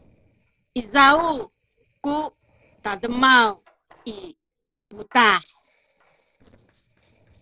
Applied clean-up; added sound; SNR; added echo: neural separator model SepFormer DNS4.